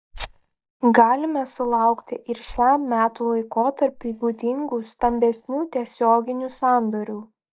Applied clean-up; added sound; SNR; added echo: neural mask model DeepFilterNet 3.